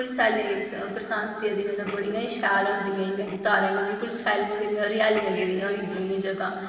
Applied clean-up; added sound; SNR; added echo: neural separator model SepFormer DNS4.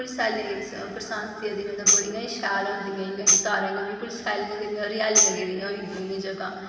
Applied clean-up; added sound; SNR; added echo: none; Tambourine; -3 dB; reverberation time 2.9 s.